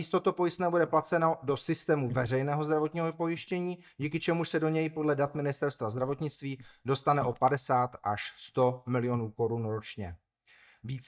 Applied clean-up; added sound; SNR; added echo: neural mask model DeepFilterNet 3.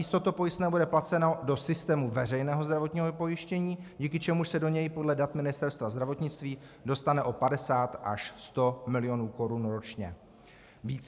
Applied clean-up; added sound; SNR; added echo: none; none; none; none.